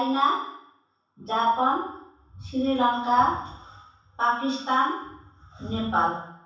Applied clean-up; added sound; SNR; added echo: none; none; none; reverberation time 0.7 s.